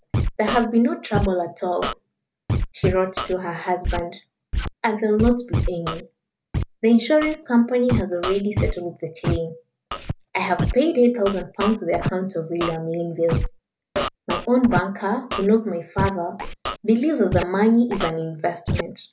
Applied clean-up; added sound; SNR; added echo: none; Scratching (performance technique); 6 dB; none.